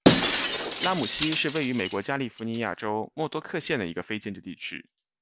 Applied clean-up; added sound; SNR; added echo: none; Shatter; -3 dB; none.